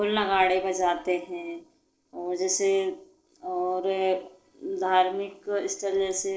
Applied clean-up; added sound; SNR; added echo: neural separator model SepFormer DNS4.